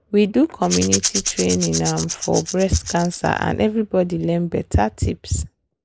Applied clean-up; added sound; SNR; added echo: neural mask model Resemble Enhance denoiser.